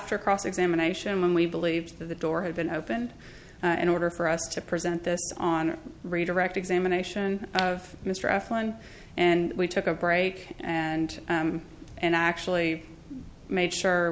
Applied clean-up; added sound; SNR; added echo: none; none; none; none.